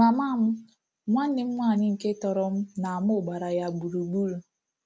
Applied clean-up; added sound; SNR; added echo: none; none; none; none.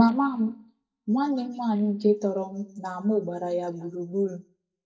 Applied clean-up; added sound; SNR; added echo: neural mask model DeepFilterNet 3.